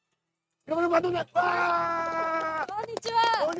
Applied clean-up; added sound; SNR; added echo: neural mask model RNNoise.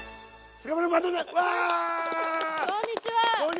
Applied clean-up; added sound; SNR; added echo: none; none; none; none.